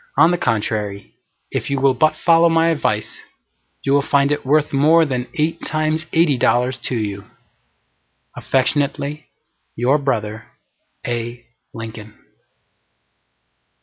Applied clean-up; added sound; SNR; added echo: none; none; none; none.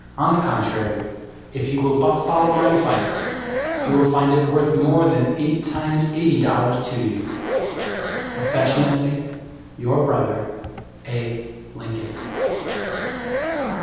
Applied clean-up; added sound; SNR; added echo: none; Zipper (clothing); 7 dB; reverberation time 1.2 s.